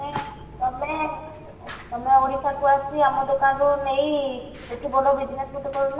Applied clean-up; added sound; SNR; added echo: none; Fire; 18 dB; reverberation time 1.1 s.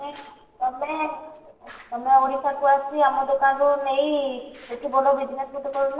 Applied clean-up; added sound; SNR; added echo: neural separator model SepFormer DNS4.